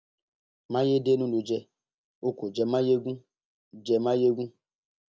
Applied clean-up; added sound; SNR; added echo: none; none; none; none.